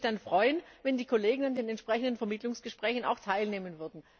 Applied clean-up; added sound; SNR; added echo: none; none; none; none.